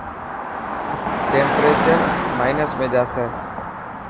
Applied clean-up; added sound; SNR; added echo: none; Car passing by; -1 dB; none.